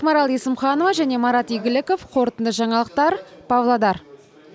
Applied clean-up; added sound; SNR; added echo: none; none; none; none.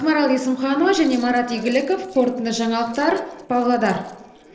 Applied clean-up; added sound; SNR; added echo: neural separator model SepFormer DNS4.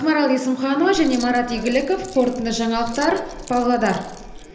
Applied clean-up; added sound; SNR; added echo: none; Keys jangling; 16 dB; reverberation time 0.8 s.